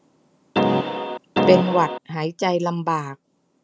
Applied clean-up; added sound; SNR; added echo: none; Keyboard (musical); -3 dB; none.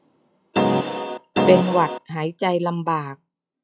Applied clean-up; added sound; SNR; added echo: classical method log-MMSE.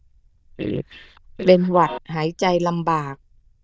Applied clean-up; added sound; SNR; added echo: neural diffusion model UNIVERSE++.